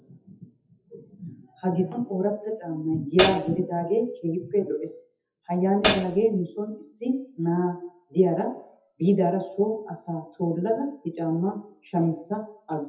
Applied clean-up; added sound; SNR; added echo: classical method WPE with log-MMSE.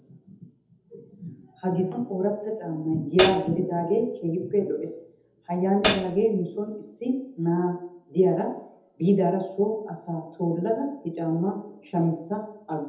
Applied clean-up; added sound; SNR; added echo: none; Hi-hat; -1 dB; reverberation time 0.7 s.